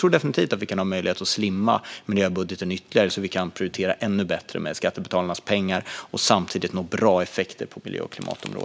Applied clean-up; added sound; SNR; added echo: none; none; none; none.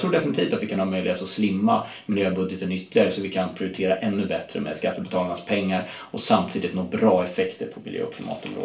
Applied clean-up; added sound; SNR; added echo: none; none; none; reverberation time 0.3 s.